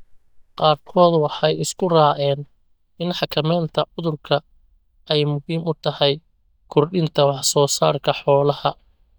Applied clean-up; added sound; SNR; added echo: neural mask model DeepFilterNet 3.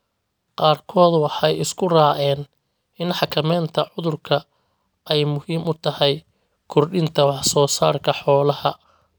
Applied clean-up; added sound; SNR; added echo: none; none; none; none.